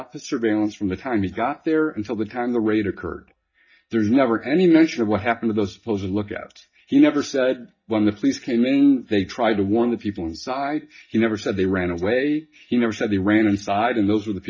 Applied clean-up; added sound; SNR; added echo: neural mask model DeepFilterNet 3.